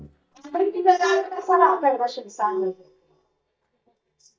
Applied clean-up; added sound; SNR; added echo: neural mask model DeepFilterNet 3.